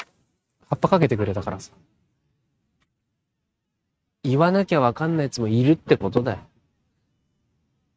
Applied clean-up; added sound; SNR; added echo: neural mask model RNNoise.